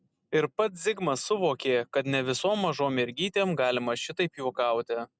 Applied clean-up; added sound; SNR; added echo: none; none; none; none.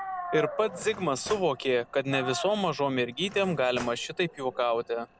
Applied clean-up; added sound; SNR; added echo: none; Dog + Cutlery, silverware / Drawer open or close; 12 dB; none.